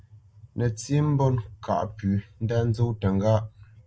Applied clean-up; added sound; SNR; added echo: none; none; none; none.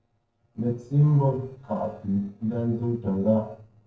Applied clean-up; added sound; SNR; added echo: neural separator model SepFormer DNS4.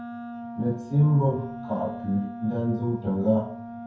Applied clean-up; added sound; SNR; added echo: none; Wind instrument, woodwind instrument; 12 dB; reverberation time 0.6 s.